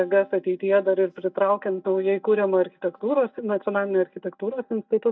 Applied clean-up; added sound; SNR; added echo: neural mask model DeepFilterNet 3.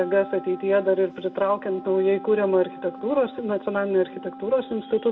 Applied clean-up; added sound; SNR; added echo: none; Wind instrument, woodwind instrument; 16 dB; reverberation time 0.7 s.